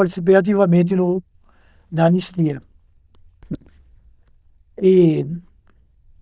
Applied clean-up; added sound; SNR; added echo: neural diffusion model UNIVERSE++.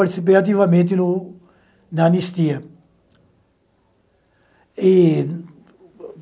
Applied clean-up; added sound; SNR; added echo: none; none; none; none.